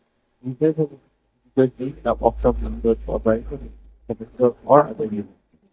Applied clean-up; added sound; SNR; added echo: neural mask model DeepFilterNet 3.